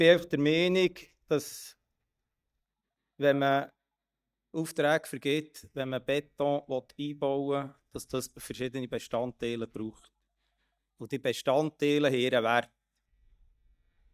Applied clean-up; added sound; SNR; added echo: neural mask model DeepFilterNet 3.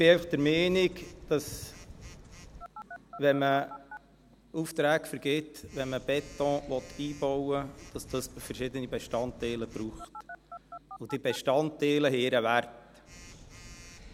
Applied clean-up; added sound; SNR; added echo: none; Telephone; 18 dB; none.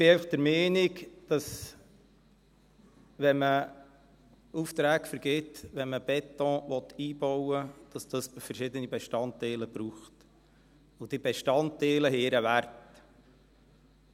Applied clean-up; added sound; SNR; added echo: none; none; none; none.